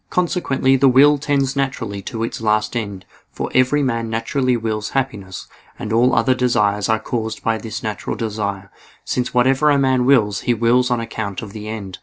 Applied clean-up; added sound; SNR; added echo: none; none; none; none.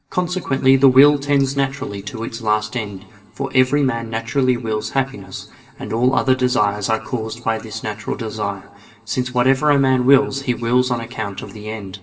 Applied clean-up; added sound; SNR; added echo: none; none; none; reverberation time 1.8 s.